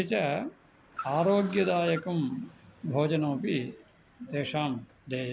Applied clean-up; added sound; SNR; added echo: none; Car; 19 dB; none.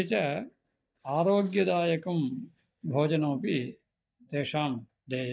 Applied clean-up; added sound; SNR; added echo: neural mask model DeepFilterNet 3.